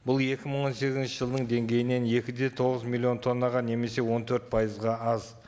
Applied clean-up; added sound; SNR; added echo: none; none; none; none.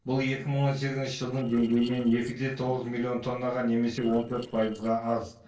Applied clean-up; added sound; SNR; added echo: neural separator model SepFormer DNS4.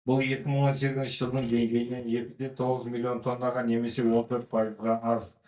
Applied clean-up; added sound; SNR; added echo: neural mask model DeepFilterNet 3.